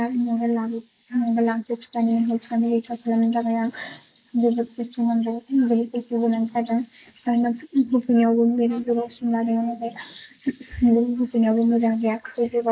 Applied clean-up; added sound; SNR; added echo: neural mask model Resemble Enhance denoiser.